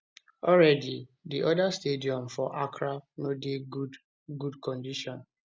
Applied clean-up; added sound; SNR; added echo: none; none; none; none.